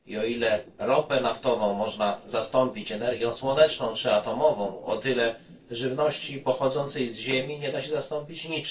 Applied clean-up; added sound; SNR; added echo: neural separator model SepFormer DNS4.